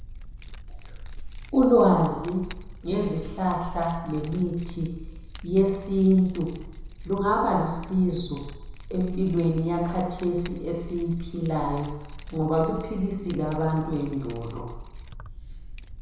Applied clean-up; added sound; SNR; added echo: none; Keys jangling; 12 dB; reverberation time 1.0 s.